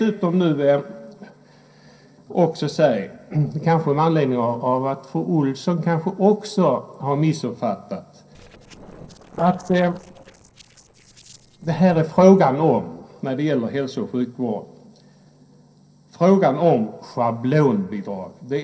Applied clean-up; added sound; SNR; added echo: neural separator model SepFormer DNS4.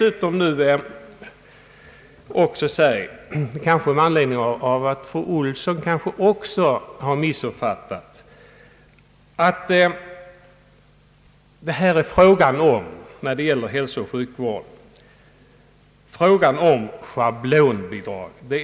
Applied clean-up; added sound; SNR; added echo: none; none; none; none.